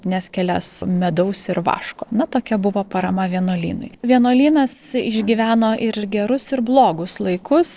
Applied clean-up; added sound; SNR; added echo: neural separator model SepFormer DNS4.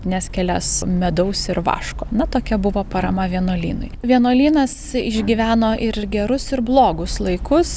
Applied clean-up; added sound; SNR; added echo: none; Bowed string instrument; 20 dB; none.